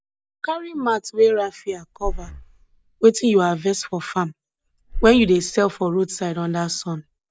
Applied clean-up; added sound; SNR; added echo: none; Breathing; 13 dB; none.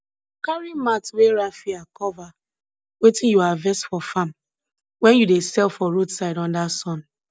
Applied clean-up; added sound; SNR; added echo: none; none; none; none.